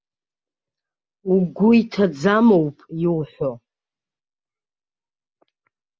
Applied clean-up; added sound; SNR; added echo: none; none; none; none.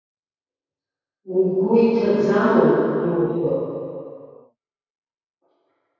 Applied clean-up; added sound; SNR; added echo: none; none; none; reverberation time 2.2 s.